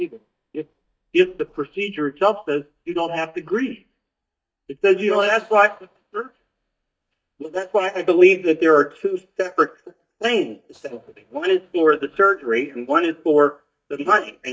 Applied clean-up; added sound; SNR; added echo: neural mask model DeepFilterNet 3.